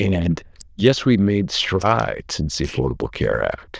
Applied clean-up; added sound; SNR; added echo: neural diffusion model UNIVERSE++.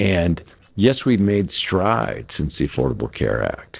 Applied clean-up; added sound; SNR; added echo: neural separator model SepFormer DNS4.